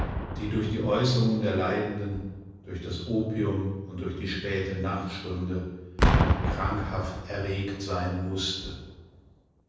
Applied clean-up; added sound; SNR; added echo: none; Boom; 2 dB; reverberation time 1.1 s.